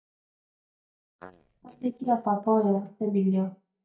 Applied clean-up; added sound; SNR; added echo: neural mask model DeepFilterNet 3.